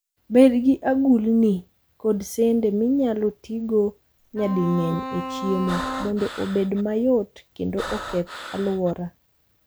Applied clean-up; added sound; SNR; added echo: none; Bowed string instrument + Breathing; 10 dB; none.